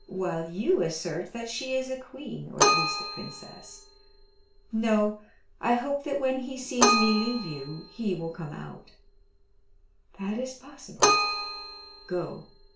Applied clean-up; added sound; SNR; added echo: none; Keyboard (musical); 1 dB; reverberation time 0.3 s.